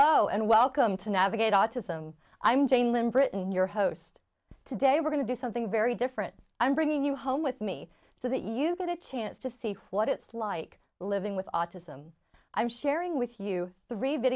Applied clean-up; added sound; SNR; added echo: none; none; none; none.